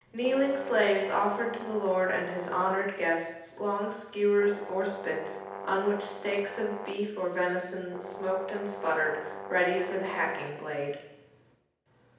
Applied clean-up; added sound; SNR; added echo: none; Brass instrument; 11 dB; reverberation time 0.8 s.